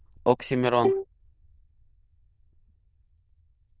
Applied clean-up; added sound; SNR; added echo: neural diffusion model UNIVERSE++.